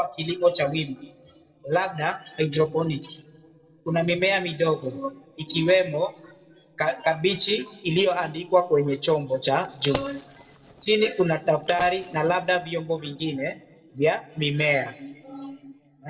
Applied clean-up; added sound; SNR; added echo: neural separator model SepFormer DNS4.